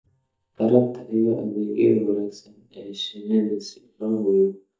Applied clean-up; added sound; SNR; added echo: neural mask model DeepFilterNet 3.